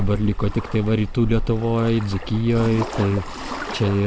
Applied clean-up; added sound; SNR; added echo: none; none; none; none.